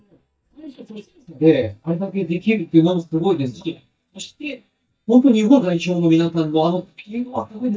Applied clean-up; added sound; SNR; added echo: neural mask model DeepFilterNet 3.